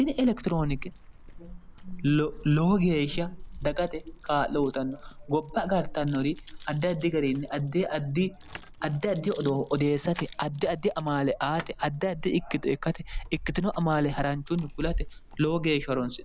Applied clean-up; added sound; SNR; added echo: none; Keys jangling; 11 dB; none.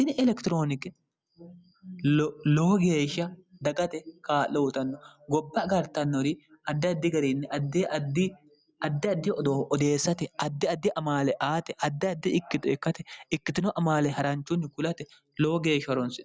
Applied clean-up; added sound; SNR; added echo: none; none; none; none.